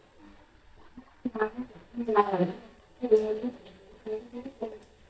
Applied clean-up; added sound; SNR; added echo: neural mask model DeepFilterNet 3.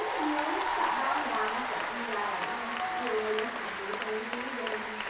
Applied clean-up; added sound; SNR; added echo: none; Applause / Cheering; -2 dB; reverberation time 0.6 s.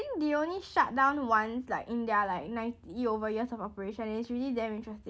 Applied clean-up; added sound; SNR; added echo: none; none; none; none.